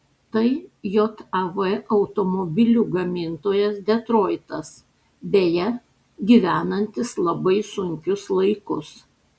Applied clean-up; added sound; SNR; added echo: none; none; none; none.